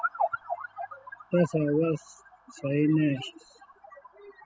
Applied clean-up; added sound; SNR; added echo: classical method spectral subtraction.